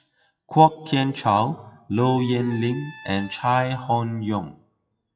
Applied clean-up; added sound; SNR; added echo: classical method WPE with log-MMSE.